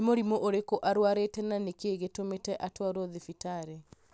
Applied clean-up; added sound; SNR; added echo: none; none; none; none.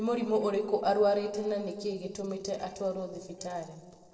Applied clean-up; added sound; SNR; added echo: neural separator model SepFormer DNS4.